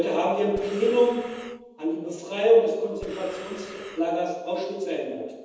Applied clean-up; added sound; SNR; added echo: none; Breathing; 18 dB; reverberation time 1.1 s.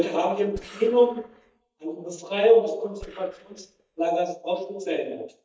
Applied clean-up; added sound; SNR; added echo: neural mask model DeepFilterNet 3.